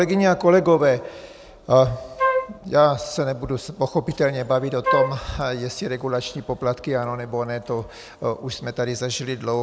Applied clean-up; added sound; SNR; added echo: none; Wind instrument, woodwind instrument; 2 dB; none.